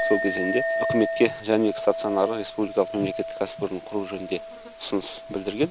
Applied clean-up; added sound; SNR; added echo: none; Chink, clink; 5 dB; none.